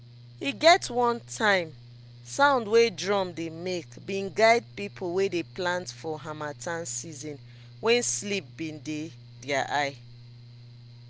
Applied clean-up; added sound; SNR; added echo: none; Mechanical fan; 19 dB; none.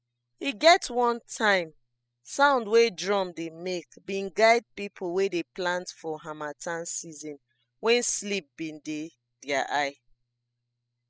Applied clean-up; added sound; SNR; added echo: classical method spectral subtraction.